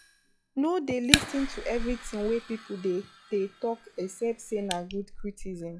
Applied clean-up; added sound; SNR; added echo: classical method log-MMSE.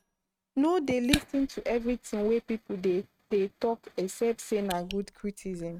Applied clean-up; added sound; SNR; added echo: neural mask model RNNoise.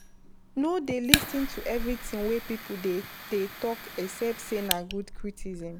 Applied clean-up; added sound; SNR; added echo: none; Fire; 2 dB; none.